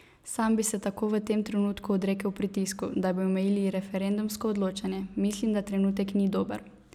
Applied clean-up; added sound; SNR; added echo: none; none; none; none.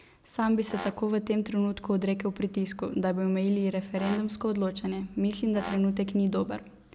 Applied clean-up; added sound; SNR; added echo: none; Brass instrument; 15 dB; none.